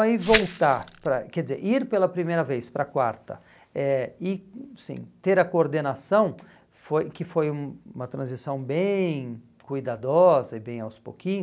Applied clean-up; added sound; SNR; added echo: none; Glass; 6 dB; none.